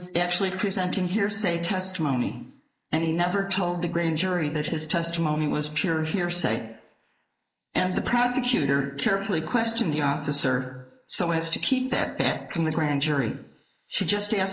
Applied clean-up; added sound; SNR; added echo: neural mask model Resemble Enhance denoiser.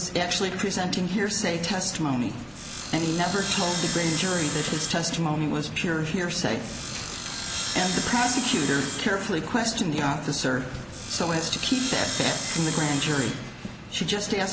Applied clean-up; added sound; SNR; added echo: none; Sawing; 7 dB; none.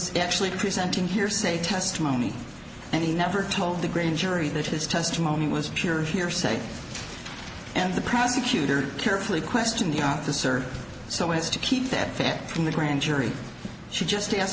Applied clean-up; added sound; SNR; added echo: none; none; none; none.